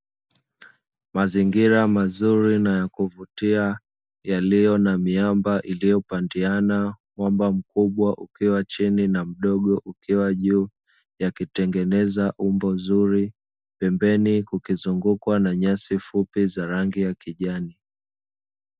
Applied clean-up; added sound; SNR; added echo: none; none; none; none.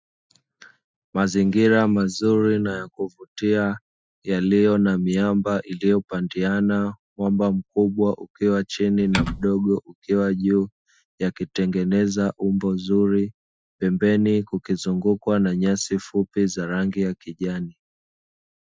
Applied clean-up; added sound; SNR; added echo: classical method Wiener filter.